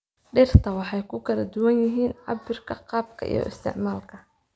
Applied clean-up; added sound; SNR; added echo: none; none; none; none.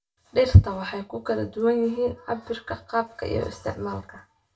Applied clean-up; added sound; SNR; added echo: none; none; none; reverberation time 0.2 s.